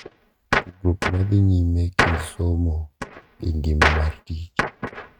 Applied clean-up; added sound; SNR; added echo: neural mask model RNNoise.